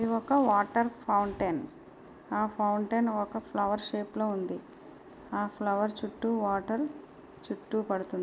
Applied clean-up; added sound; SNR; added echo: none; none; none; none.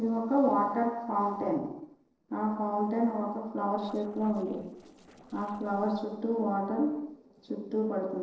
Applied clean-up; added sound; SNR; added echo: neural separator model SepFormer DNS4.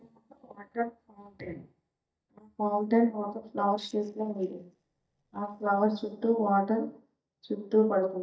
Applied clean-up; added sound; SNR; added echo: neural mask model DeepFilterNet 3.